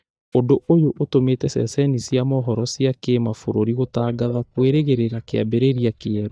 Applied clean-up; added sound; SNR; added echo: neural mask model DeepFilterNet 3.